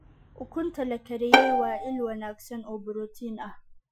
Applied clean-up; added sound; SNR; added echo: classical method Wiener filter.